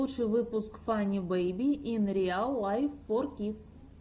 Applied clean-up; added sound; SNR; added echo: none; none; none; none.